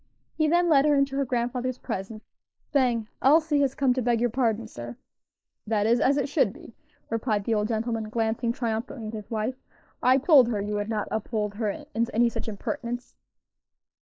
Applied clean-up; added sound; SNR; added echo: neural mask model Resemble Enhance denoiser.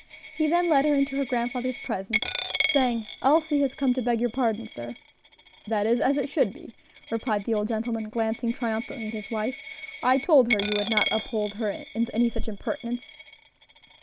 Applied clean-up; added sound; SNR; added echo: none; Coin (dropping); 8 dB; none.